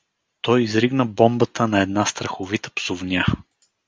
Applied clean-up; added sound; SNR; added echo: none; none; none; none.